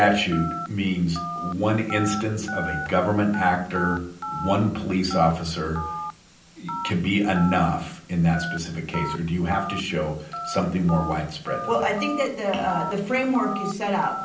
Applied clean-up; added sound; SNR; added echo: none; Telephone; 10 dB; reverberation time 0.6 s.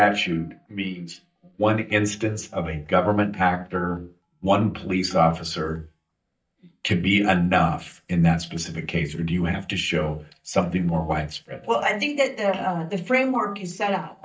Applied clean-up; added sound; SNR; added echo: neural mask model DeepFilterNet 3.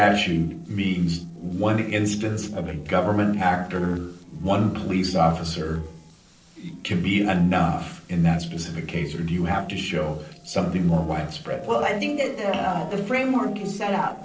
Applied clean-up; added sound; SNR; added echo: neural separator model SepFormer DNS4.